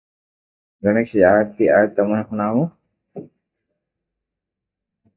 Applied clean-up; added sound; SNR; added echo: neural mask model DeepFilterNet 3.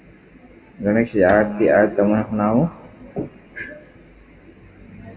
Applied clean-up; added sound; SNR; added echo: none; Bowed string instrument; 14 dB; reverberation time 2.2 s.